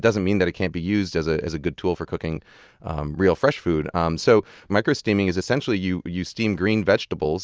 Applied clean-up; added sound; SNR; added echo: none; none; none; none.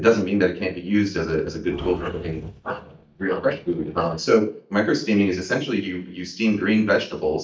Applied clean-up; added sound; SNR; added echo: neural mask model DeepFilterNet 3.